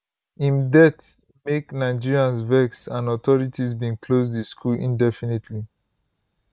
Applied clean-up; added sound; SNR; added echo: none; none; none; none.